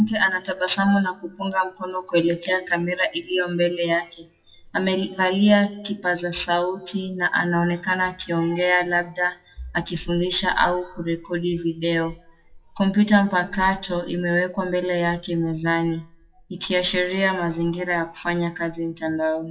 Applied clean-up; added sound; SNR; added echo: classical method WPE with log-MMSE.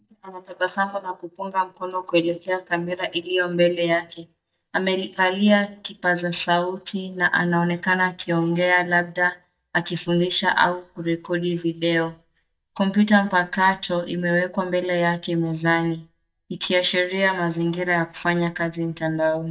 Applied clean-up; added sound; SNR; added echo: neural mask model DeepFilterNet 3.